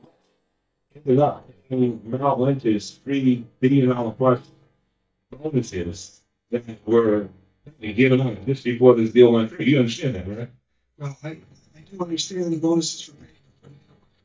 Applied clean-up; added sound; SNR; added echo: neural mask model DeepFilterNet 3.